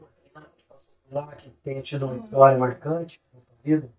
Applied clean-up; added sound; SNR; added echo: neural mask model DeepFilterNet 3.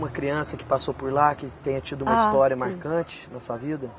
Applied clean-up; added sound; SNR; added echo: none; none; none; none.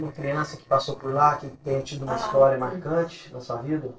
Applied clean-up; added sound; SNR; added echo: neural separator model SepFormer DNS4.